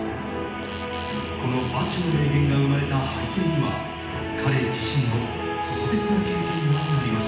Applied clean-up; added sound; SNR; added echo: none; Fart; 18 dB; reverberation time 0.9 s.